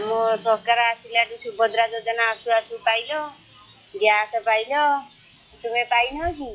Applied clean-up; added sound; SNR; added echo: classical method log-MMSE.